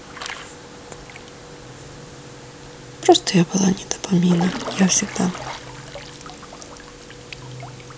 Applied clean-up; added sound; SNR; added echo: none; Drip / Trickle, dribble / Water / Splash, splatter; 13 dB; none.